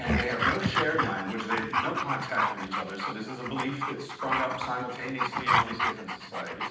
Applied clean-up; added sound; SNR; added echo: none; Dog; -2 dB; reverberation time 0.9 s.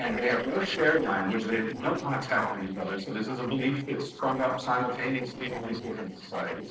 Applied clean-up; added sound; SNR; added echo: neural separator model SepFormer DNS4.